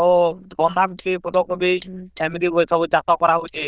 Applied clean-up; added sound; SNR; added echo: neural diffusion model UNIVERSE++.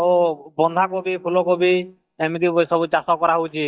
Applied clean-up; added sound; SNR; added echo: neural mask model DeepFilterNet 3.